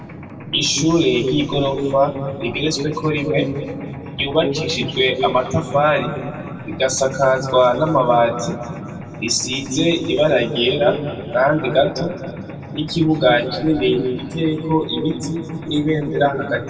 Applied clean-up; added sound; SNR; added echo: none; Mechanisms; 14 dB; reverberation time 2.2 s.